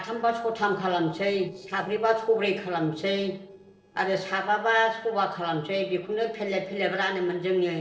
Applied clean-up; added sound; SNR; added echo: neural separator model SepFormer DNS4.